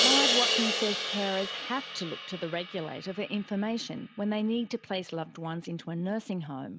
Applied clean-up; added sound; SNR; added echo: none; Crash cymbal; 0 dB; none.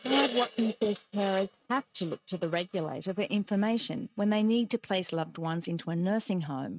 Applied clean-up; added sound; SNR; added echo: neural mask model RNNoise.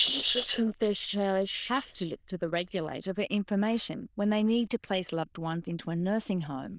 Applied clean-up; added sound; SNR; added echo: neural diffusion model UNIVERSE++.